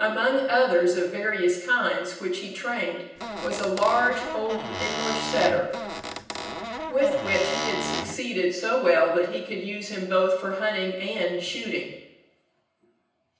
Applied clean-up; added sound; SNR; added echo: none; Squeak / Cupboard open or close; 6 dB; reverberation time 0.9 s.